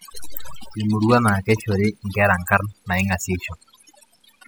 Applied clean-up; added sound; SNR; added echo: classical method spectral subtraction.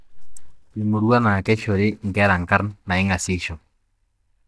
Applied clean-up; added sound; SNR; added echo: neural mask model DeepFilterNet 3.